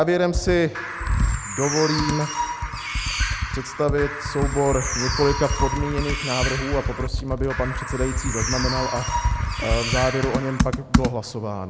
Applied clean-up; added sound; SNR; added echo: none; Computer keyboard + Bird; 0 dB; none.